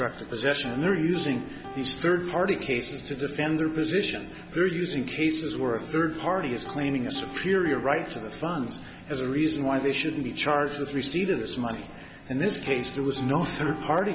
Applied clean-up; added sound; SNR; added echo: none; Piano; 20 dB; none.